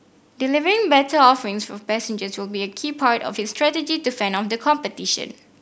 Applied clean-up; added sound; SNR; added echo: none; none; none; none.